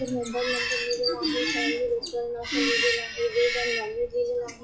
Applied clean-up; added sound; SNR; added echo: classical method WPE with log-MMSE.